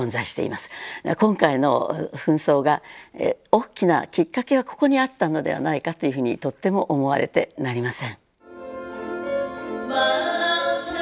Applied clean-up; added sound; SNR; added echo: none; none; none; none.